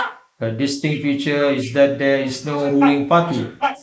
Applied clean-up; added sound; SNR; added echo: neural mask model Resemble Enhance denoiser.